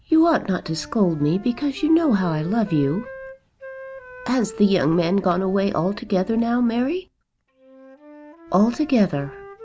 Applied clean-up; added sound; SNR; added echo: none; Wind instrument, woodwind instrument; 19 dB; none.